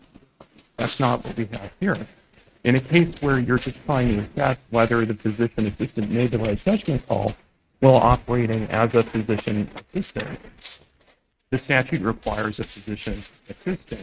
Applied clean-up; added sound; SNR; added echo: neural mask model RNNoise.